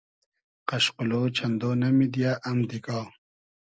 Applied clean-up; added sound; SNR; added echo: none; none; none; none.